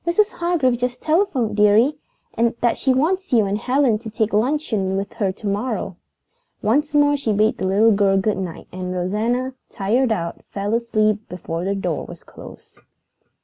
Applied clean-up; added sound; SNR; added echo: none; none; none; none.